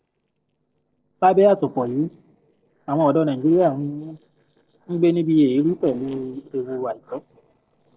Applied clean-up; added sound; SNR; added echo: neural separator model SepFormer DNS4.